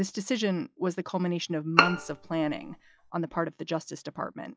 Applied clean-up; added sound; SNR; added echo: classical method log-MMSE.